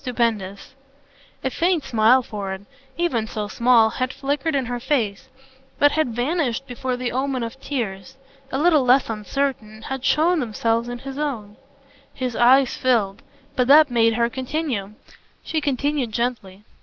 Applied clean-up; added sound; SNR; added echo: none; none; none; none.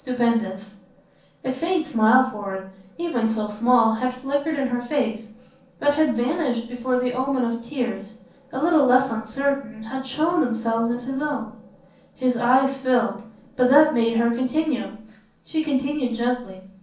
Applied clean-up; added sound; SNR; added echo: none; none; none; reverberation time 0.6 s.